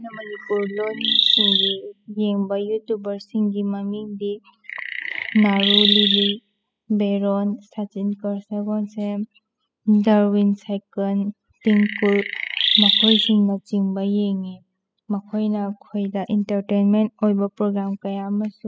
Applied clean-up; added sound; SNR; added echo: classical method spectral subtraction.